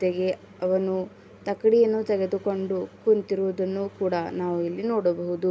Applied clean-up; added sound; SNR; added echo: none; none; none; none.